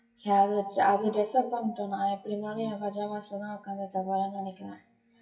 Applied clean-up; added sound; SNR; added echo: classical method WPE with log-MMSE.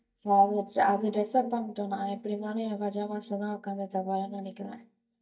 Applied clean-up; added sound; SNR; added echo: neural mask model DeepFilterNet 3.